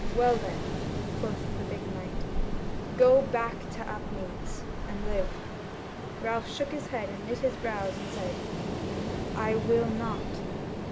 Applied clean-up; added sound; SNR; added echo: none; Ocean; 1 dB; none.